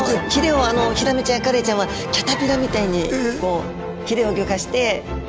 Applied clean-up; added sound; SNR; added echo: none; none; none; none.